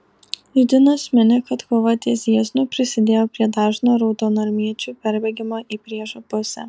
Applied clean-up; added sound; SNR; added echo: none; none; none; none.